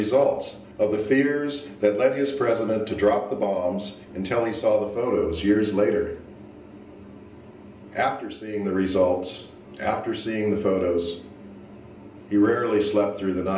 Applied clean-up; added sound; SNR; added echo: none; none; none; reverberation time 0.5 s.